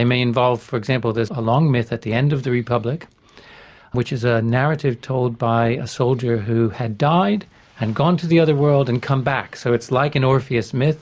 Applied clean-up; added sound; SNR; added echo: none; none; none; none.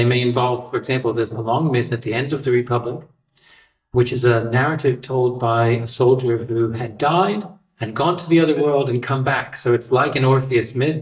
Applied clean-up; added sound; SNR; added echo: neural mask model DeepFilterNet 3.